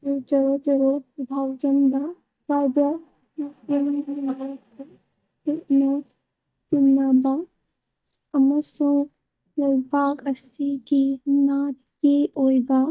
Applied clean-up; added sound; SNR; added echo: neural mask model DeepFilterNet 3.